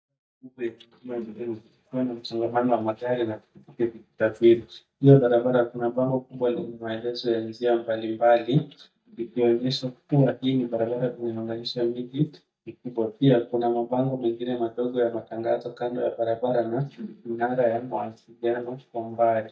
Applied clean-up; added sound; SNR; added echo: neural mask model DeepFilterNet 3.